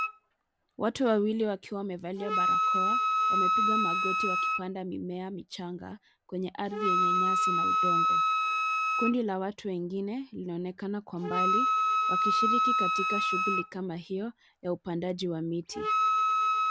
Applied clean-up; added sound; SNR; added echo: none; Wind instrument, woodwind instrument; -5 dB; none.